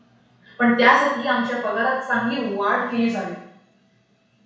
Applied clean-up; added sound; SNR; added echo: none; none; none; reverberation time 0.7 s.